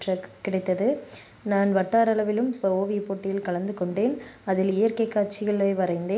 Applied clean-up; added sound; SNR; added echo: none; none; none; none.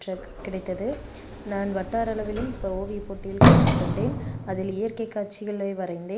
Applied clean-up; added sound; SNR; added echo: none; Sliding door; -5 dB; none.